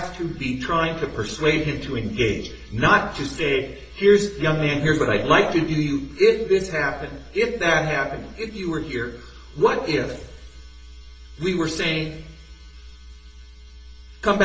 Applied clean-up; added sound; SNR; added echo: none; none; none; reverberation time 0.6 s.